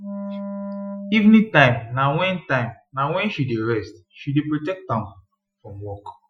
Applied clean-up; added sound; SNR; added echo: classical method Wiener filter.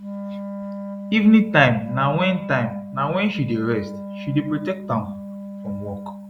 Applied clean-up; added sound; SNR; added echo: none; Wind instrument, woodwind instrument; 10 dB; none.